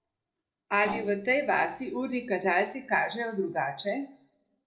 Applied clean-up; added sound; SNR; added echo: neural separator model SepFormer DNS4.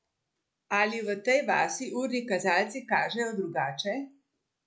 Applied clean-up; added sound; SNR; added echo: none; none; none; none.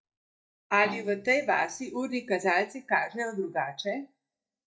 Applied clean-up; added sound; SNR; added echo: neural mask model DeepFilterNet 3.